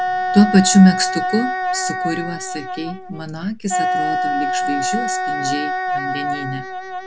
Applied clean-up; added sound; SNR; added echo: none; Wind instrument, woodwind instrument; 2 dB; none.